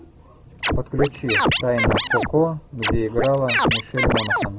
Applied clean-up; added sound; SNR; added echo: none; Scratching (performance technique); -3 dB; none.